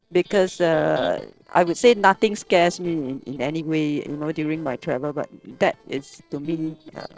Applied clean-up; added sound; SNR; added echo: neural separator model SepFormer DNS4.